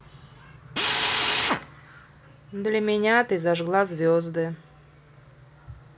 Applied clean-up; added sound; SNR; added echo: none; Drill; 0 dB; none.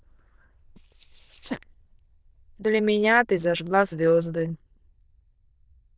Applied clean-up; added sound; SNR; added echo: neural diffusion model UNIVERSE++.